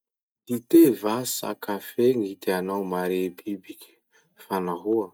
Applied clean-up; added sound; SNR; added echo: neural mask model DeepFilterNet 3.